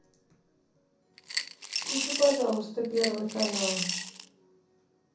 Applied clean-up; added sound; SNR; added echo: none; Coin (dropping) / Glass; 2 dB; reverberation time 0.6 s.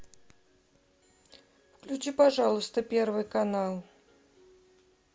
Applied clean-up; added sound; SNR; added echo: none; none; none; none.